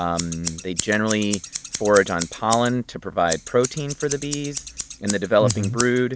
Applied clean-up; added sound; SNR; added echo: none; Scissors; 10 dB; none.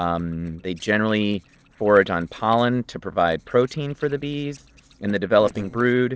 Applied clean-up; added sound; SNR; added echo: neural separator model SepFormer DNS4.